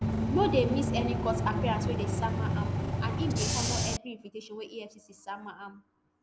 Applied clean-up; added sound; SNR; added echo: none; Bus / Engine; -5 dB; none.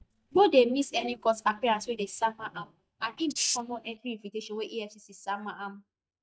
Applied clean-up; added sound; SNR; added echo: neural mask model DeepFilterNet 3.